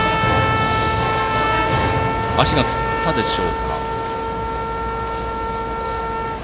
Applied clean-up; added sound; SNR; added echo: none; Trumpet; 0 dB; none.